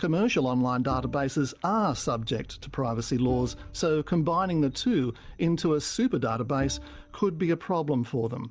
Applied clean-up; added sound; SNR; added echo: none; Bowed string instrument; 17 dB; none.